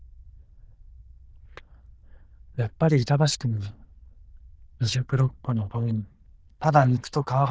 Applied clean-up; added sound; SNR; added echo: neural diffusion model UNIVERSE++.